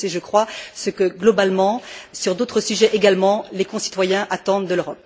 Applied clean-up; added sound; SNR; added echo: none; none; none; none.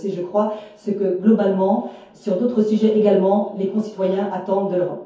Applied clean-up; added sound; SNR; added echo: none; none; none; reverberation time 0.6 s.